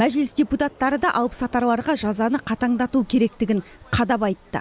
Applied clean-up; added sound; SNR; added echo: none; none; none; none.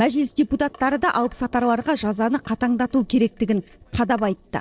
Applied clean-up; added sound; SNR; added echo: neural separator model SepFormer DNS4.